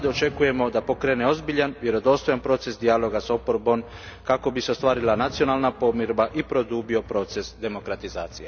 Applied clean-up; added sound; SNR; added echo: none; Drum; 18 dB; none.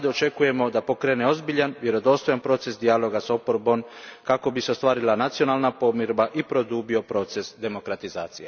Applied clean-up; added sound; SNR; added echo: none; none; none; none.